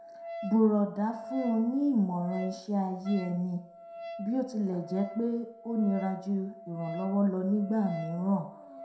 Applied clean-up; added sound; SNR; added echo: none; Wind instrument, woodwind instrument; 13 dB; reverberation time 0.6 s.